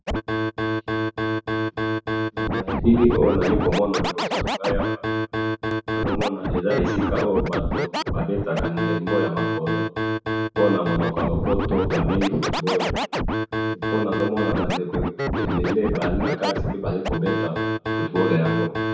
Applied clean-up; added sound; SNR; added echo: none; Scratching (performance technique); -1 dB; reverberation time 0.6 s.